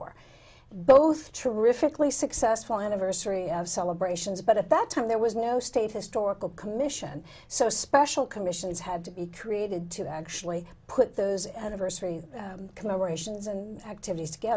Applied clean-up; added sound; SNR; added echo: none; none; none; none.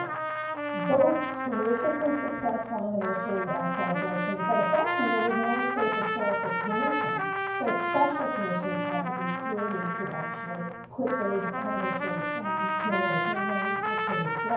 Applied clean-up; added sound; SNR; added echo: none; Trumpet; 0 dB; reverberation time 0.9 s.